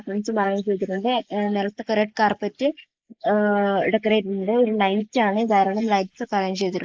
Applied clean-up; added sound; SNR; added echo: neural mask model Resemble Enhance denoiser.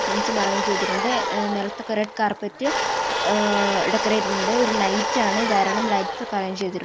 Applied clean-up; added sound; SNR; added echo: none; Domestic sounds, home sounds; 1 dB; none.